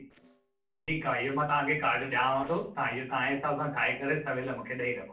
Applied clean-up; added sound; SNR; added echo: neural separator model SepFormer DNS4.